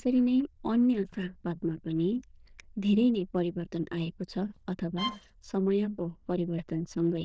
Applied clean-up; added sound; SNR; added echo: neural diffusion model UNIVERSE++.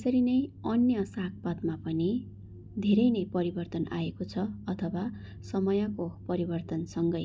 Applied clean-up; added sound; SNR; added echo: none; none; none; none.